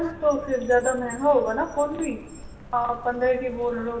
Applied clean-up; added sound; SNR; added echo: none; Car; 16 dB; reverberation time 0.9 s.